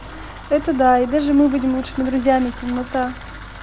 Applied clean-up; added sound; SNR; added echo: none; Bathtub (filling or washing) / Water tap, faucet; 16 dB; none.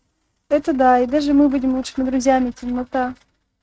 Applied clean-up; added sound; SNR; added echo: neural mask model RNNoise.